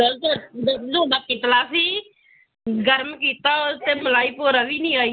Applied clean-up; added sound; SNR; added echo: none; none; none; none.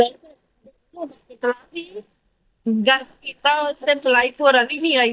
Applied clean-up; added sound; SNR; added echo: neural mask model DeepFilterNet 3.